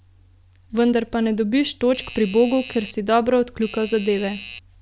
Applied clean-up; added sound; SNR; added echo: none; Doorbell; 16 dB; none.